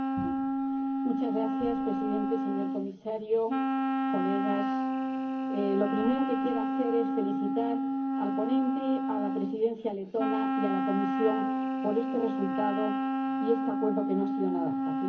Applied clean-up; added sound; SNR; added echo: none; Wind instrument, woodwind instrument; -2 dB; reverberation time 0.3 s.